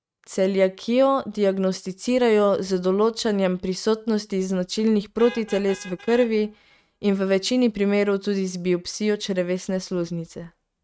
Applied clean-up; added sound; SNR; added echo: neural mask model RNNoise.